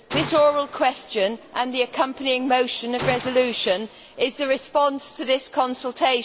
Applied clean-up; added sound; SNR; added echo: none; Gunshot, gunfire; 14 dB; none.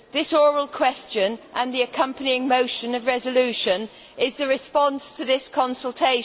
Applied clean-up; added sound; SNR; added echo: none; none; none; none.